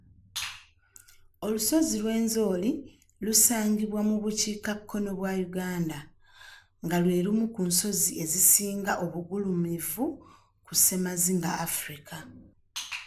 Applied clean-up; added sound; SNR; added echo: none; none; none; none.